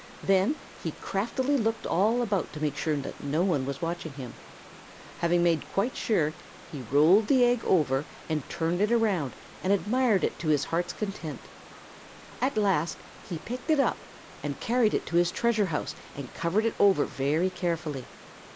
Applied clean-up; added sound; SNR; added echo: none; Stream / Liquid; 19 dB; none.